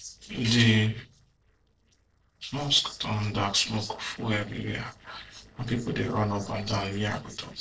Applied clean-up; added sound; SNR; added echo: neural separator model SepFormer DNS4.